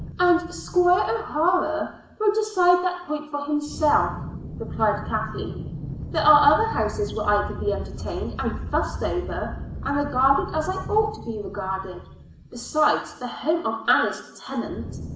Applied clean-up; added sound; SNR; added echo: none; Aircraft; 11 dB; reverberation time 0.8 s.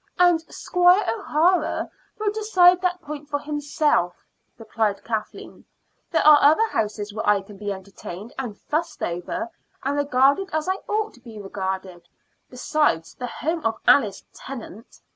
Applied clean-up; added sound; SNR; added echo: none; none; none; none.